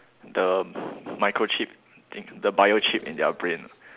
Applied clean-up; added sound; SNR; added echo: none; none; none; none.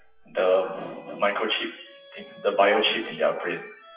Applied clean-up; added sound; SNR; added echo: classical method WPE with log-MMSE.